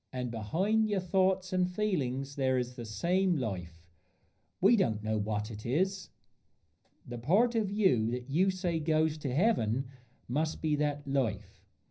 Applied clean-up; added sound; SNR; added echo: none; none; none; reverberation time 0.5 s.